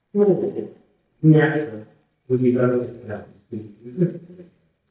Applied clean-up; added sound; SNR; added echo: neural mask model DeepFilterNet 3.